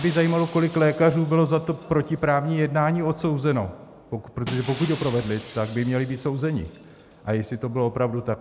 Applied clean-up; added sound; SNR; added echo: none; Shatter; 17 dB; none.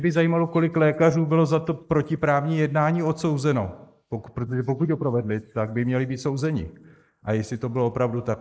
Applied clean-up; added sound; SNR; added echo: neural mask model Resemble Enhance denoiser.